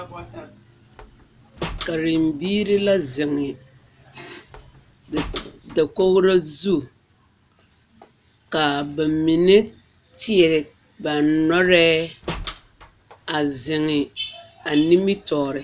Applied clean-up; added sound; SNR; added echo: none; Slam; 17 dB; none.